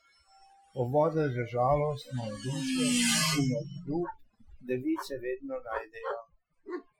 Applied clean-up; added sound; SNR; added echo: classical method Wiener filter.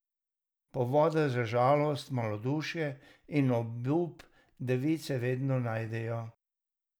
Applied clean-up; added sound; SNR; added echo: none; none; none; none.